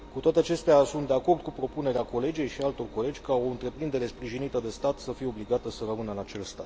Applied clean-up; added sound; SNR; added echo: none; Engine; 18 dB; none.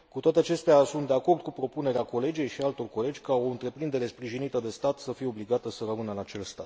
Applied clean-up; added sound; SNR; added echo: none; none; none; none.